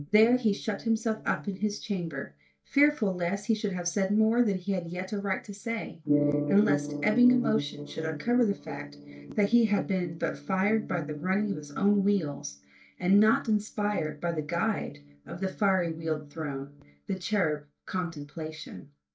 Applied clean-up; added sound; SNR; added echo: neural mask model DeepFilterNet 3.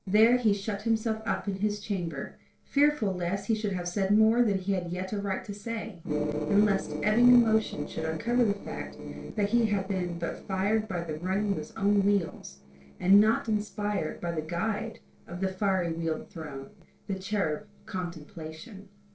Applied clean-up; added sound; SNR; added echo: neural separator model SepFormer DNS4.